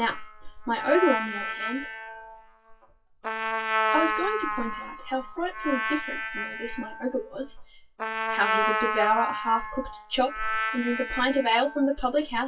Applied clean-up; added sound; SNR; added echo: classical method WPE with log-MMSE.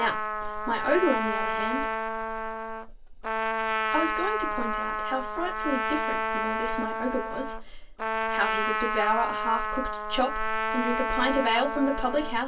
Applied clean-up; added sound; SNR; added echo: none; Trumpet; 0 dB; reverberation time 0.2 s.